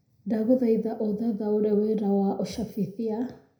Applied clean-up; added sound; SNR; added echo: none; none; none; reverberation time 0.5 s.